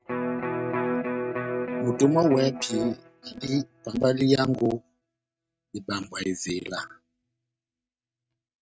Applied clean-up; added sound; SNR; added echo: neural mask model RNNoise.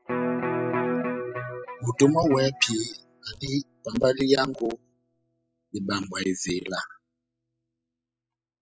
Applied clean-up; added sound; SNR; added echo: classical method spectral subtraction.